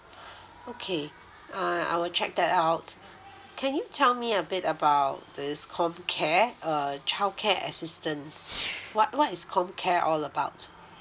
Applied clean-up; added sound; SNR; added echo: none; Fireworks; 19 dB; none.